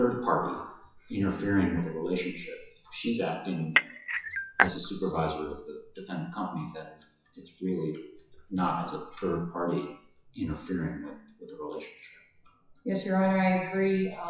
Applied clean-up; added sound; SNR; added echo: classical method WPE with log-MMSE.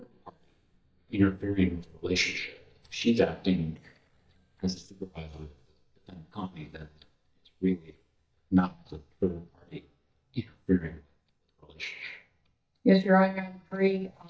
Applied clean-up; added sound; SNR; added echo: neural mask model DeepFilterNet 3.